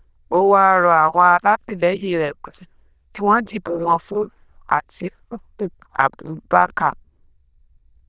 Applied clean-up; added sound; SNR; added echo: neural diffusion model UNIVERSE++.